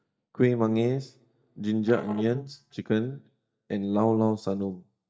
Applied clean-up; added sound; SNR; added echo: neural mask model DeepFilterNet 3.